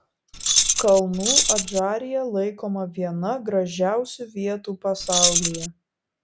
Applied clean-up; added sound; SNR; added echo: none; Keys jangling; -4 dB; none.